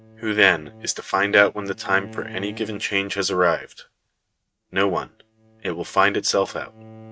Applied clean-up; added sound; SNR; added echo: neural mask model RNNoise.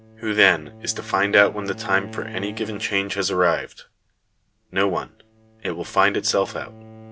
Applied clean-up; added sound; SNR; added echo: none; Bowed string instrument; 18 dB; none.